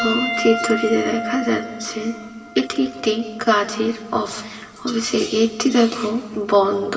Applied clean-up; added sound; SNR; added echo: none; Piano; 11 dB; reverberation time 2.1 s.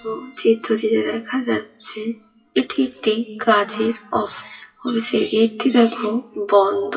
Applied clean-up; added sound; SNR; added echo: classical method WPE with log-MMSE.